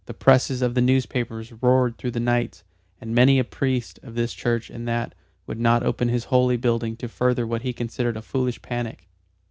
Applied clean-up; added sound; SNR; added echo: none; none; none; none.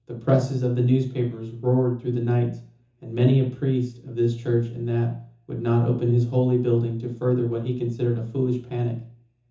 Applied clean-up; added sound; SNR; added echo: none; none; none; reverberation time 0.6 s.